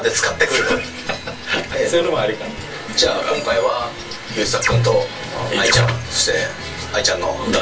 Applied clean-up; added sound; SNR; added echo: none; Water / Bird; 20 dB; reverberation time 0.2 s.